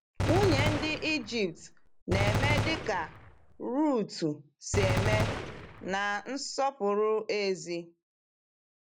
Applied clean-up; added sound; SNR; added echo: none; Gunshot, gunfire; 0 dB; none.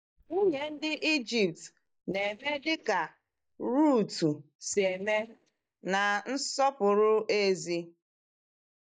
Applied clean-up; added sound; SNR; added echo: neural mask model DeepFilterNet 3.